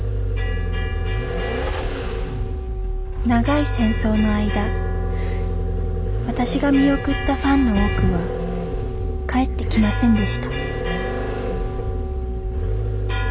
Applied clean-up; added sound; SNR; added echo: none; Vehicle; -1 dB; none.